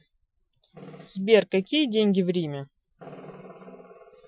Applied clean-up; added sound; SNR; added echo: classical method Wiener filter.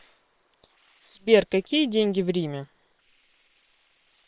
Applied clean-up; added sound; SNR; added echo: neural separator model SepFormer WHAM!.